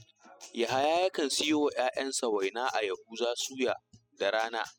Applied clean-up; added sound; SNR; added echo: classical method spectral subtraction.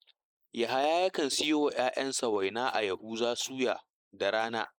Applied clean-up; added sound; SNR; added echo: neural mask model Resemble Enhance denoiser.